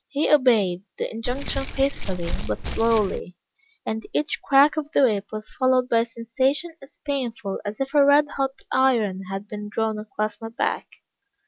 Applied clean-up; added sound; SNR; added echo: none; Keys jangling; 3 dB; none.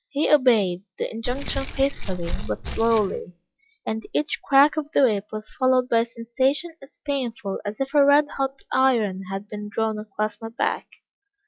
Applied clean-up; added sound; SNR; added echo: classical method log-MMSE.